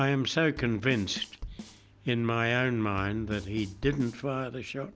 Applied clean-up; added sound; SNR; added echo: none; Bass drum / Snare drum / Drum kit; 16 dB; none.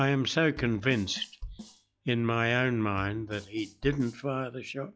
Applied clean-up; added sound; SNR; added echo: classical method log-MMSE.